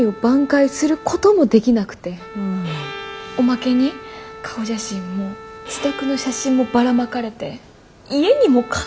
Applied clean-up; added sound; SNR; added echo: none; Bowed string instrument + Wind instrument, woodwind instrument; 17 dB; none.